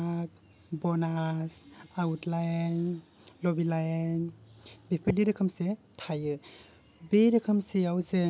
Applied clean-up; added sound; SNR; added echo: none; none; none; none.